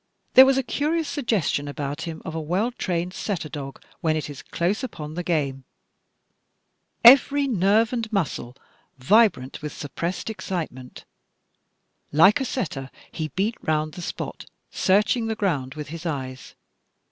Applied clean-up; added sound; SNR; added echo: none; none; none; none.